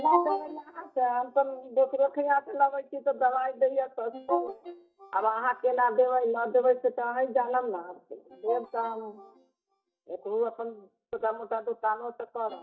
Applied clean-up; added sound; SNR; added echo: neural mask model DeepFilterNet 3.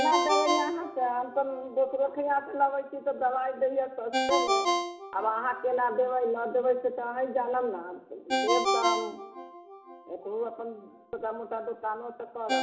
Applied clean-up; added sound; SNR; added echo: none; Ringtone; 3 dB; reverberation time 0.8 s.